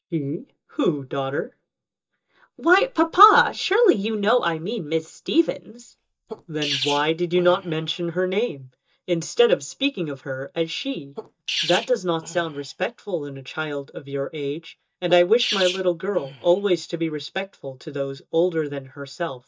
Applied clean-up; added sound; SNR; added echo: neural mask model DeepFilterNet 3.